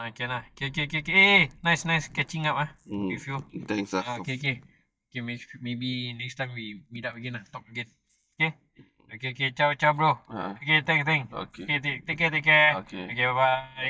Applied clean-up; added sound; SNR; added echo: neural mask model DeepFilterNet 3.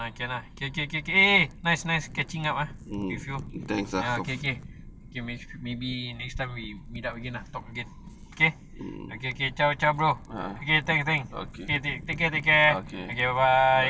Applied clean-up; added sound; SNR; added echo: none; Wind / Fire; 15 dB; none.